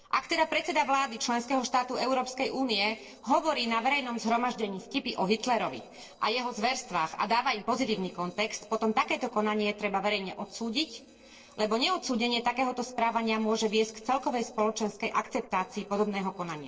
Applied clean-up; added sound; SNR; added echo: neural separator model SepFormer DNS4.